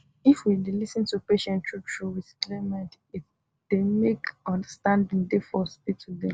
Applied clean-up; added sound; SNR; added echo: none; none; none; none.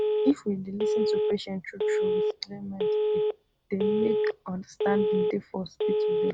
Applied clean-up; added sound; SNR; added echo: none; Telephone; -5 dB; none.